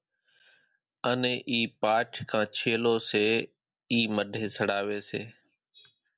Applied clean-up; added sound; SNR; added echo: none; none; none; none.